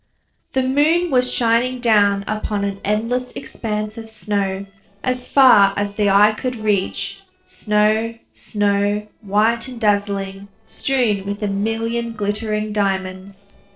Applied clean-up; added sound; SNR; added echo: neural separator model SepFormer DNS4.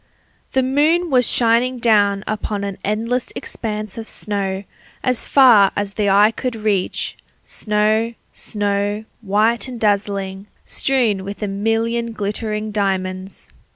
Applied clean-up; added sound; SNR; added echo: none; none; none; none.